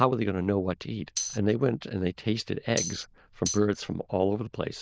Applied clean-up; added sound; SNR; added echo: neural diffusion model UNIVERSE++.